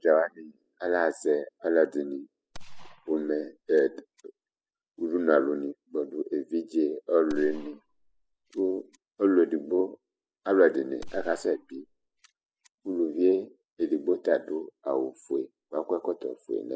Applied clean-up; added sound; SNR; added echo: classical method spectral subtraction.